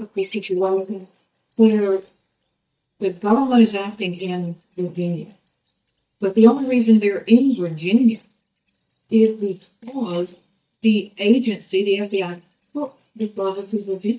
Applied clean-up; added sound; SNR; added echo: neural mask model DeepFilterNet 3.